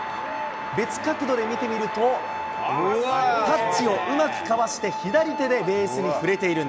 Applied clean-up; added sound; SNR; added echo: none; Bowed string instrument; 10 dB; none.